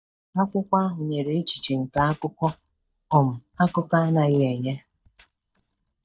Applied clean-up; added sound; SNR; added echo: neural mask model DeepFilterNet 3.